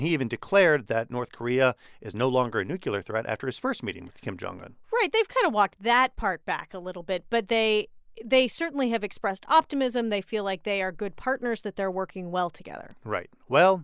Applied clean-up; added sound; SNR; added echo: none; none; none; none.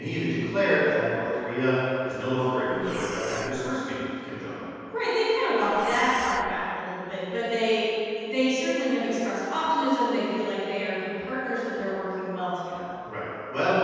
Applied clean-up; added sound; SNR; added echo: none; Breathing; 12 dB; reverberation time 2.1 s.